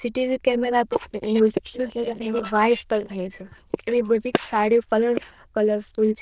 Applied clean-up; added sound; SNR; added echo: neural diffusion model UNIVERSE++.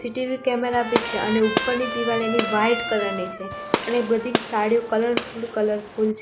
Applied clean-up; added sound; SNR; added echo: none; Trumpet + Gunshot, gunfire; 5 dB; none.